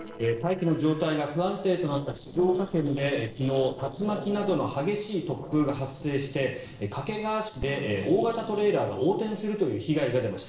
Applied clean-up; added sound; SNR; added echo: neural separator model SepFormer DNS4.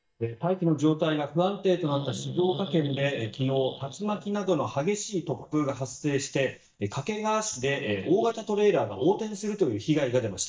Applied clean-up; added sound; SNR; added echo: neural mask model DeepFilterNet 3.